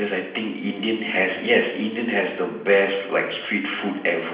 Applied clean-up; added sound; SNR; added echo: none; none; none; reverberation time 0.8 s.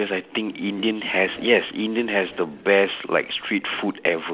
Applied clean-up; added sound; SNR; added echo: none; none; none; none.